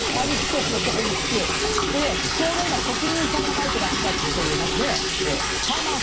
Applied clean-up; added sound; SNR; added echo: none; Liquid; -4 dB; reverberation time 0.4 s.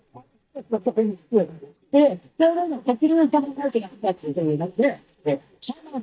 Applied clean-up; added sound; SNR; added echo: neural mask model DeepFilterNet 3.